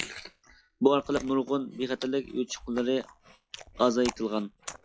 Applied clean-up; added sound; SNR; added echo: classical method log-MMSE.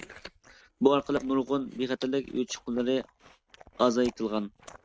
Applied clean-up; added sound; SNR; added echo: neural mask model RNNoise.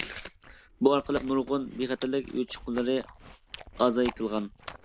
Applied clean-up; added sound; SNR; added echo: none; Chewing, mastication; 14 dB; none.